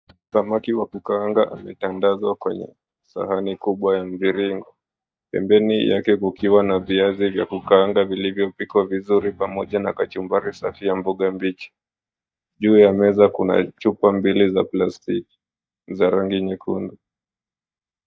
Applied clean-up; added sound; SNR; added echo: neural mask model DeepFilterNet 3.